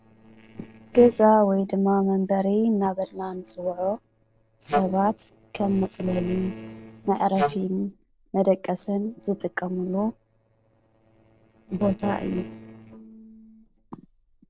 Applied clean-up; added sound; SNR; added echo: neural separator model SepFormer DNS4.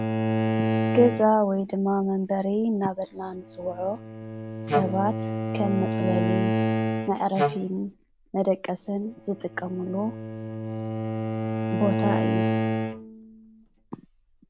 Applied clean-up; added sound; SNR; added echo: none; Wind instrument, woodwind instrument + Bowed string instrument; 1 dB; none.